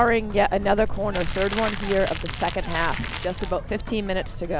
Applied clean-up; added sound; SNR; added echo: none; Crackle + Bird; 5 dB; none.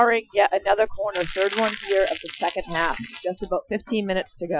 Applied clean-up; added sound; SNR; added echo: classical method Wiener filter.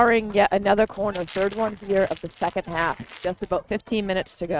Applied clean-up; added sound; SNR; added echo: neural mask model RNNoise.